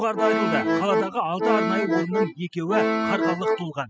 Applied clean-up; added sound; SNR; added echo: classical method spectral subtraction.